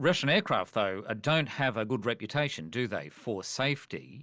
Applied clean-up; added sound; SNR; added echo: none; none; none; none.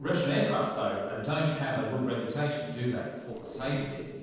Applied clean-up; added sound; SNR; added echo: neural separator model SepFormer DNS4.